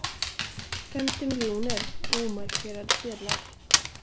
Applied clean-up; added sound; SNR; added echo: none; Dog; -4 dB; none.